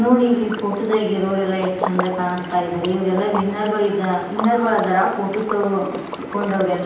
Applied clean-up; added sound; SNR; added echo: none; Liquid; 11 dB; reverberation time 0.9 s.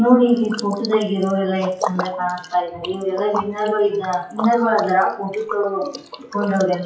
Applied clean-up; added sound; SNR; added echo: classical method WPE with log-MMSE.